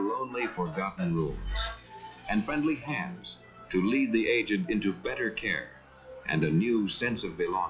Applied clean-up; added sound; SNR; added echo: classical method log-MMSE.